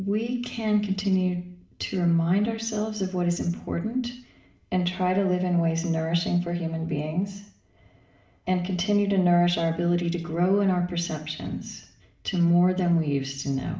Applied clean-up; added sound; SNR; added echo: none; none; none; reverberation time 0.6 s.